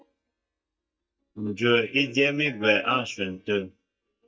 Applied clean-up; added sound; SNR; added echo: neural mask model DeepFilterNet 3.